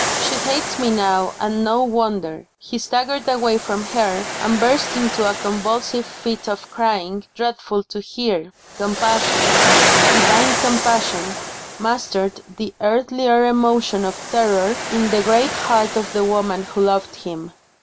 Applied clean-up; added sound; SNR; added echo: none; Waves, surf; 4 dB; none.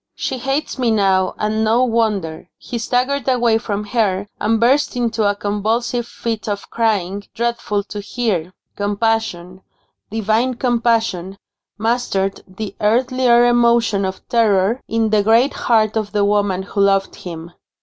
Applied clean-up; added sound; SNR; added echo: none; none; none; none.